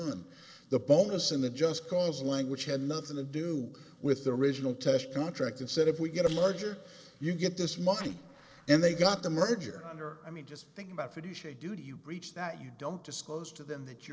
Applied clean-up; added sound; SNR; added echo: neural separator model SepFormer DNS4.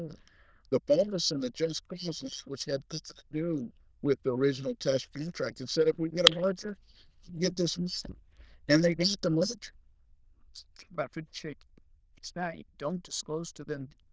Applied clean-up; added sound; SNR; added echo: neural diffusion model UNIVERSE++.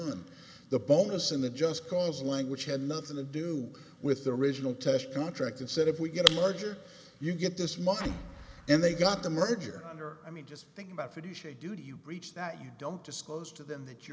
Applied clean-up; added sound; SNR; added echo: none; Explosion; 15 dB; none.